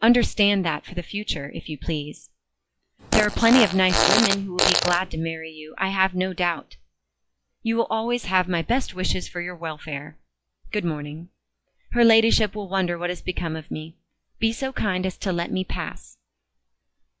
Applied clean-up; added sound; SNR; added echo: classical method log-MMSE.